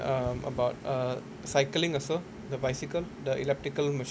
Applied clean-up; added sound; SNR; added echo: none; none; none; none.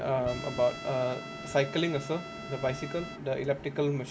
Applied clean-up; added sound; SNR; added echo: none; Trumpet; 13 dB; reverberation time 0.2 s.